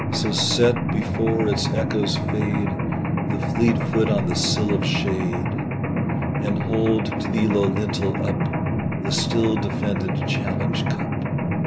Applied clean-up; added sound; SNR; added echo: none; Mechanisms; -2 dB; none.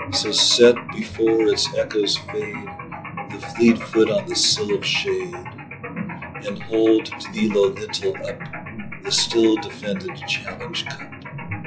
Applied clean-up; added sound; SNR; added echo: classical method log-MMSE.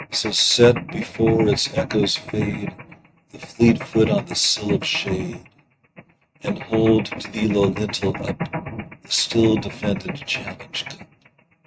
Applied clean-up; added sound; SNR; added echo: neural mask model RNNoise.